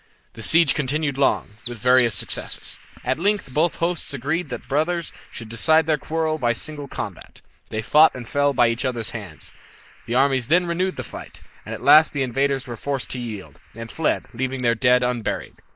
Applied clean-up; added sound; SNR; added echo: neural mask model Resemble Enhance denoiser.